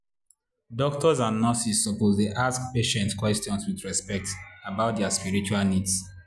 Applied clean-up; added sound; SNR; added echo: none; none; none; none.